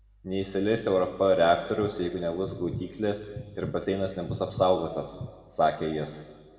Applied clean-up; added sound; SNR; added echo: none; Bass guitar; 13 dB; reverberation time 1.4 s.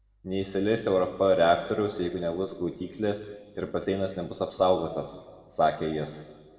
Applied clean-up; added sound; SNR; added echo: neural separator model SepFormer DNS4.